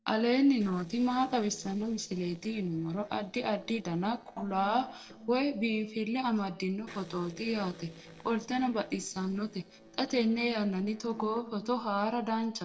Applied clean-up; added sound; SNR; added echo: neural separator model SepFormer DNS4.